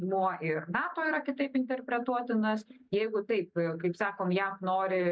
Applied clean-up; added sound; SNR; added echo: neural mask model Resemble Enhance denoiser.